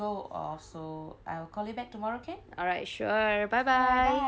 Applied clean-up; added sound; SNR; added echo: none; none; none; none.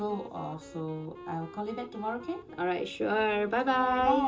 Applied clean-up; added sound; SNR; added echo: none; Wind instrument, woodwind instrument; 18 dB; reverberation time 0.2 s.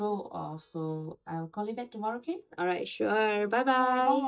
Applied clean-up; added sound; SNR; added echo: neural mask model DeepFilterNet 3.